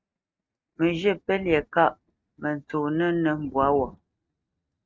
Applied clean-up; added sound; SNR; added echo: neural mask model RNNoise.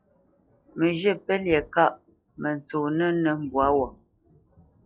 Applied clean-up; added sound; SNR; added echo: classical method log-MMSE.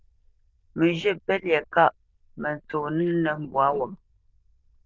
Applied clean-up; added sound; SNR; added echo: neural diffusion model UNIVERSE++.